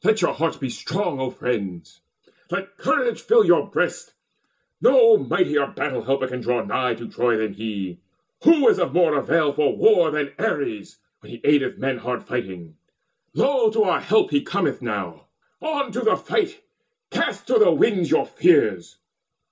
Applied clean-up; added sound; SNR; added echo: none; none; none; reverberation time 0.2 s.